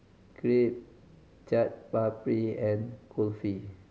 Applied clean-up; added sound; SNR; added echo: none; none; none; none.